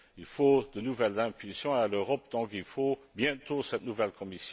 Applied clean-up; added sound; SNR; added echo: none; none; none; none.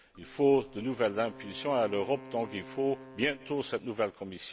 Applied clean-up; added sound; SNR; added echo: none; Wind instrument, woodwind instrument; 18 dB; none.